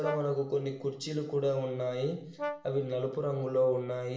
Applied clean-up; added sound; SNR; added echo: none; Brass instrument; 12 dB; reverberation time 0.7 s.